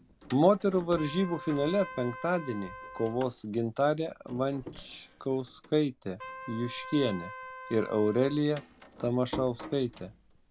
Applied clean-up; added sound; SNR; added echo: none; Door + Trumpet; 15 dB; none.